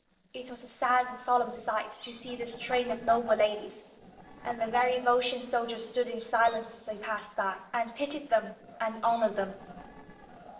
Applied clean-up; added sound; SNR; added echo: neural separator model SepFormer DNS4.